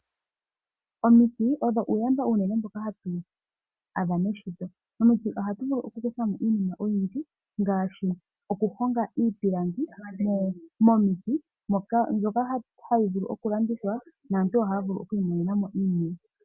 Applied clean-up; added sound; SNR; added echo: none; none; none; none.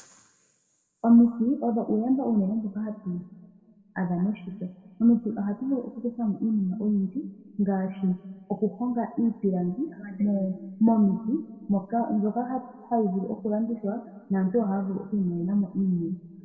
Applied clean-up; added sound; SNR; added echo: none; none; none; reverberation time 1.7 s.